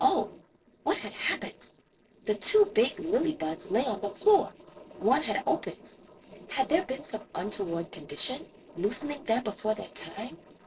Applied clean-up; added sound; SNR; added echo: neural separator model SepFormer DNS4.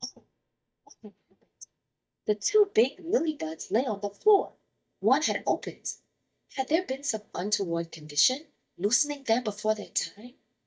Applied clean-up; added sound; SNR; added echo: neural mask model DeepFilterNet 3.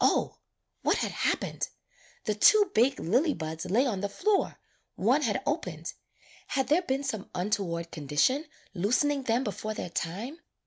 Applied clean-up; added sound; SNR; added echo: none; none; none; none.